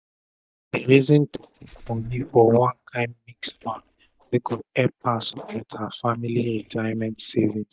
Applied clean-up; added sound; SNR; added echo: neural mask model DeepFilterNet 3.